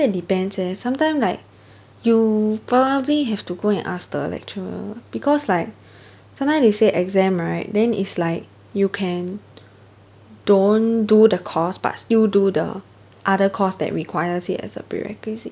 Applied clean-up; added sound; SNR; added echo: none; none; none; none.